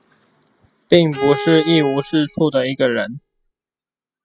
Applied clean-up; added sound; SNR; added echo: classical method spectral subtraction.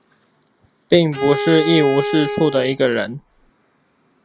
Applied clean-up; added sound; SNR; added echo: none; Bowed string instrument; 6 dB; none.